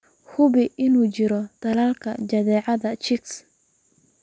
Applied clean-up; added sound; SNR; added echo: none; none; none; none.